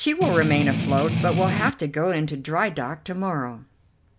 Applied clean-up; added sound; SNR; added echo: none; Strum; -1 dB; none.